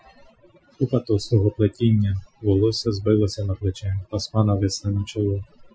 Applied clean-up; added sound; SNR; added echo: classical method Wiener filter.